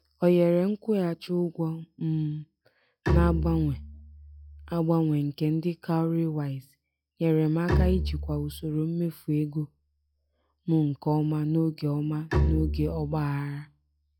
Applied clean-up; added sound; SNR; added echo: classical method log-MMSE.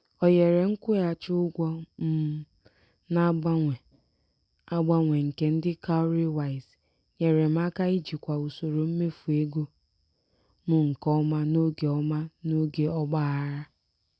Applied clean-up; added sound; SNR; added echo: none; none; none; none.